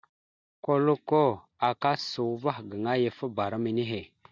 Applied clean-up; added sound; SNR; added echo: none; none; none; none.